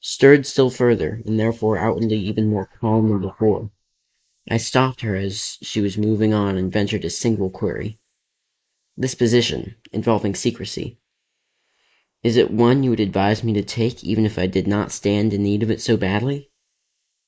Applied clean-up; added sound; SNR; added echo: neural mask model Resemble Enhance denoiser.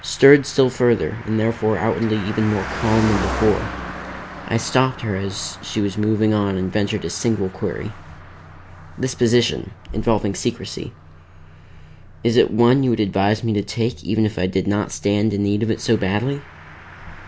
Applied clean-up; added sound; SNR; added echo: none; Car passing by; 14 dB; none.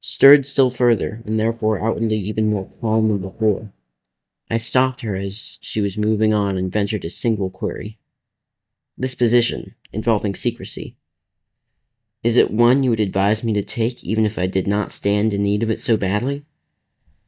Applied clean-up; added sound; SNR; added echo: neural mask model DeepFilterNet 3.